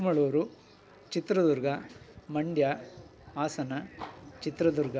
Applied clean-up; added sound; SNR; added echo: none; none; none; none.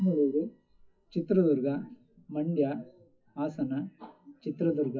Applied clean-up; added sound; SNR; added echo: classical method WPE with log-MMSE.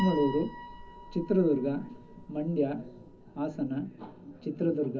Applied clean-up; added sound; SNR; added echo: none; Piano; 14 dB; reverberation time 0.4 s.